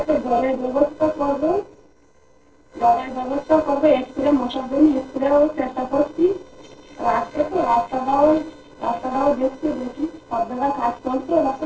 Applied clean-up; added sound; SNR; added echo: neural separator model SepFormer DNS4.